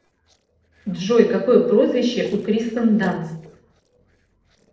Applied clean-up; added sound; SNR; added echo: neural separator model SepFormer DNS4.